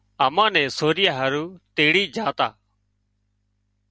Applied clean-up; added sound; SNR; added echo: none; none; none; none.